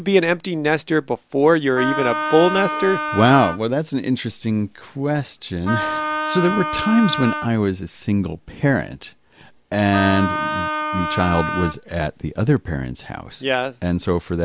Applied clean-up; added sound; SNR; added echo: none; Wind instrument, woodwind instrument; 4 dB; none.